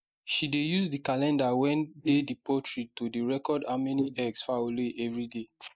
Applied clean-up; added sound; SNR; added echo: neural mask model Resemble Enhance denoiser.